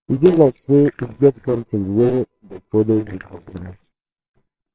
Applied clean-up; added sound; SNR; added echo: neural separator model SepFormer WHAMR!.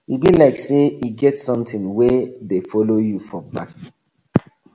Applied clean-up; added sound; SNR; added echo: none; none; none; none.